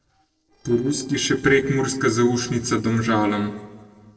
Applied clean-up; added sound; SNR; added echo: neural separator model SepFormer DNS4.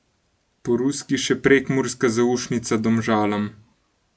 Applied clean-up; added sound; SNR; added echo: none; none; none; none.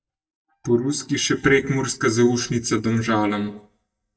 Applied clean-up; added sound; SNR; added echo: neural mask model DeepFilterNet 3.